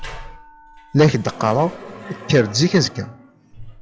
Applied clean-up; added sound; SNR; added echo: classical method log-MMSE.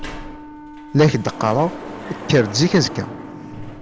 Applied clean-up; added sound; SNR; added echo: none; Wind instrument, woodwind instrument + Sliding door; 12 dB; none.